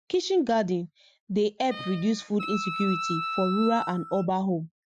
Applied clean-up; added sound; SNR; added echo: classical method Wiener filter.